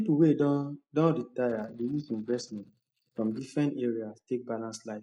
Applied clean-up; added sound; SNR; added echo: neural mask model Resemble Enhance denoiser.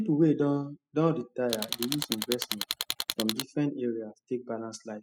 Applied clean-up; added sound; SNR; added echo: classical method spectral subtraction.